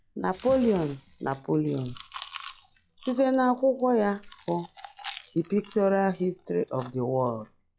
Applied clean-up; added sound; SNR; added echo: classical method log-MMSE.